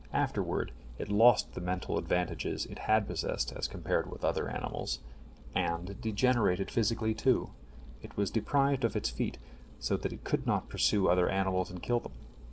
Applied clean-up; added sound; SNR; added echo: none; none; none; none.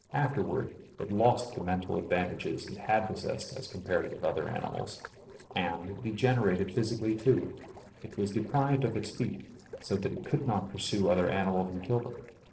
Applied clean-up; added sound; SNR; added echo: neural separator model SepFormer DNS4.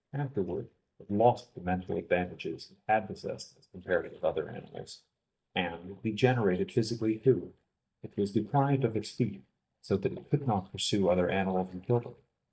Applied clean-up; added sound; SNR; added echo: neural mask model DeepFilterNet 3.